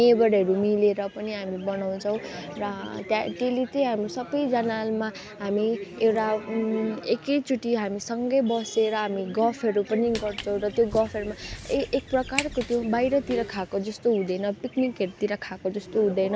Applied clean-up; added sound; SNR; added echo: none; Walk, footsteps; 13 dB; none.